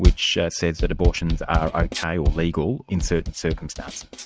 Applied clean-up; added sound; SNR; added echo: neural mask model RNNoise.